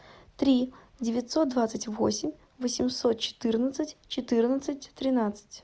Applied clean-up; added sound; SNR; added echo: none; none; none; none.